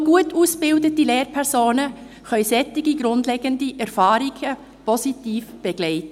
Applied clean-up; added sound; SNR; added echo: none; none; none; none.